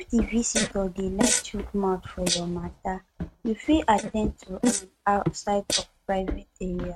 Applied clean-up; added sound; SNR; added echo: neural mask model RNNoise.